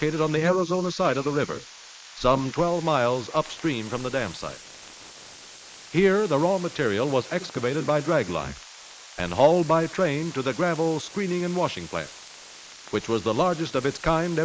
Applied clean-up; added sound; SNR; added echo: neural mask model Resemble Enhance denoiser.